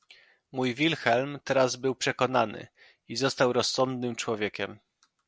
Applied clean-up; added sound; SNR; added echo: none; none; none; none.